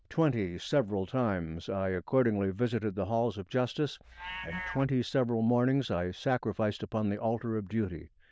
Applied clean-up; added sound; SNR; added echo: neural diffusion model UNIVERSE++.